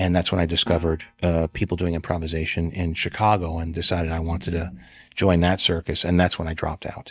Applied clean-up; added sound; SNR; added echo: neural mask model DeepFilterNet 3.